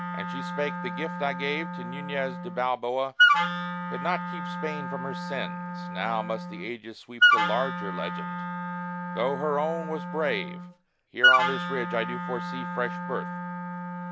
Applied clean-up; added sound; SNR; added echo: none; Wind instrument, woodwind instrument; -4 dB; none.